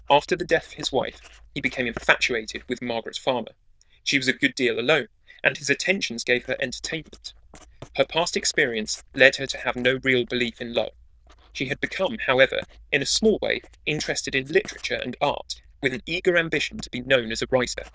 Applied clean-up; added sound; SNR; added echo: neural diffusion model UNIVERSE++.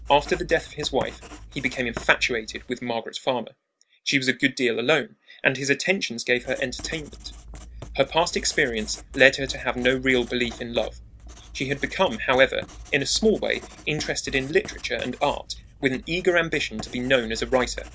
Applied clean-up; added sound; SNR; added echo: none; Writing; 16 dB; none.